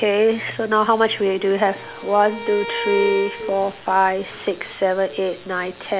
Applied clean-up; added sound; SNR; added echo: none; Bowed string instrument; 11 dB; none.